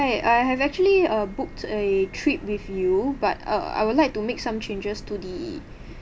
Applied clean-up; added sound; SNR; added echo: none; Subway, metro, underground; 16 dB; none.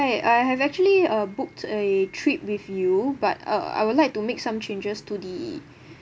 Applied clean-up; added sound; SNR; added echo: none; none; none; none.